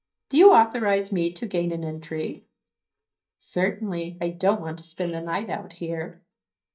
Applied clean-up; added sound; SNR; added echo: neural mask model DeepFilterNet 3.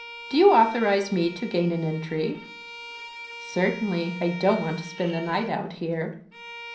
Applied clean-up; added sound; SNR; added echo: none; Bowed string instrument; 15 dB; reverberation time 0.6 s.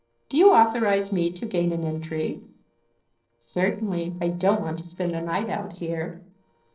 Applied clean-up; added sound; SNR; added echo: neural separator model SepFormer DNS4.